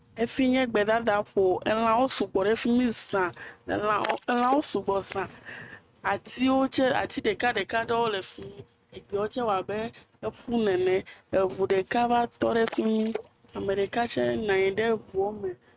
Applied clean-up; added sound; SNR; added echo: neural mask model RNNoise.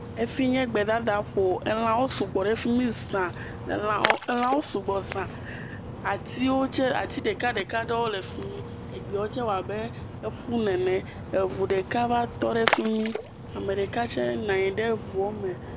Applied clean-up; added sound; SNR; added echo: none; Splash, splatter; 8 dB; none.